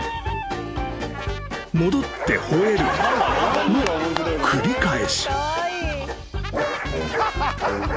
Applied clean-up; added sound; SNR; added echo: none; none; none; none.